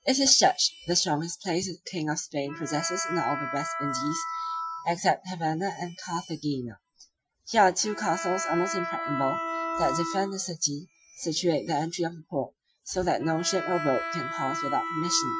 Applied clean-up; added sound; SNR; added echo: classical method Wiener filter.